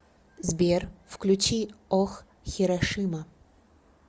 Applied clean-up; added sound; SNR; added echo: none; none; none; none.